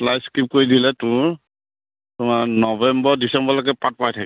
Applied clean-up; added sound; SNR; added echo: none; none; none; none.